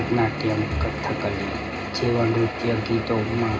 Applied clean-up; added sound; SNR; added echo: none; Bowed string instrument; 15 dB; reverberation time 0.2 s.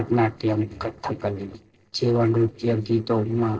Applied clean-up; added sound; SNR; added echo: neural separator model SepFormer DNS4.